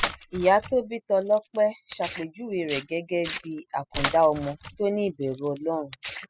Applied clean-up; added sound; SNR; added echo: classical method spectral subtraction.